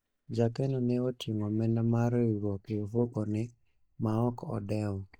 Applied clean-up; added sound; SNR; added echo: neural mask model DeepFilterNet 3.